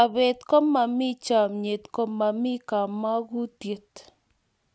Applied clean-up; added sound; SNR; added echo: none; none; none; none.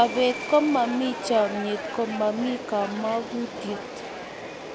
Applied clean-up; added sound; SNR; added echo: none; Subway, metro, underground; 8 dB; none.